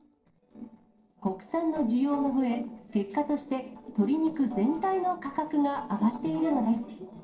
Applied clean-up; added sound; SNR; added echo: neural separator model SepFormer DNS4.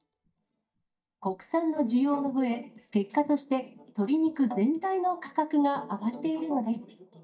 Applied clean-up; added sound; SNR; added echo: neural mask model DeepFilterNet 3.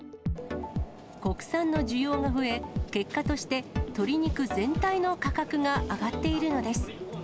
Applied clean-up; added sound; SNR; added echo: none; none; none; none.